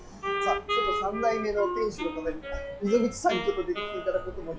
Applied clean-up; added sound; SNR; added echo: classical method log-MMSE.